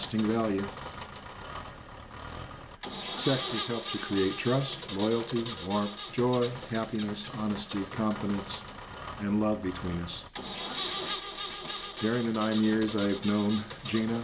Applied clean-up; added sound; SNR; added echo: none; Engine; 8 dB; none.